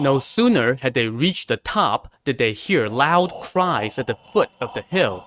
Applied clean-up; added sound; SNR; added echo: neural mask model RNNoise.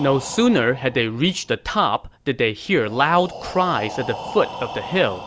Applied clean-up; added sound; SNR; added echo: none; Breathing; 14 dB; none.